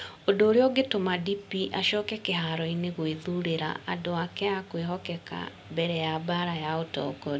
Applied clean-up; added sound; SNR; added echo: none; none; none; none.